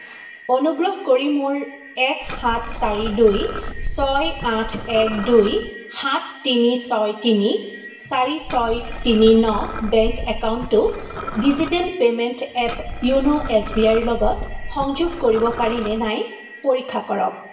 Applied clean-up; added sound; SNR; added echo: none; Liquid; 8 dB; reverberation time 1.1 s.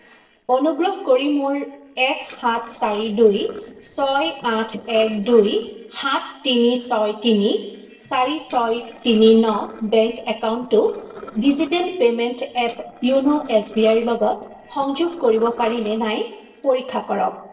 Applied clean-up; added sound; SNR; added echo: neural separator model SepFormer DNS4.